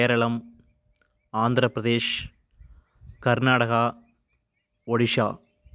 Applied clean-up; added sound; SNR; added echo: none; none; none; none.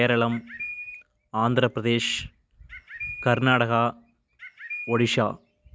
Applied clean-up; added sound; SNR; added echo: none; Bird; 11 dB; none.